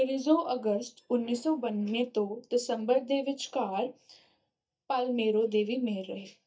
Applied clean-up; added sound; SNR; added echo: neural mask model DeepFilterNet 3.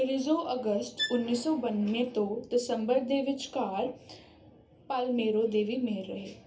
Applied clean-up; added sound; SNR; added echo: none; Bowed string instrument; 8 dB; reverberation time 0.3 s.